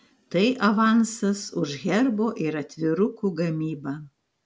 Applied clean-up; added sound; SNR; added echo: none; none; none; none.